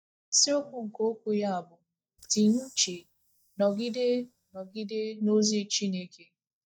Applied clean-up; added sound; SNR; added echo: neural mask model DeepFilterNet 3.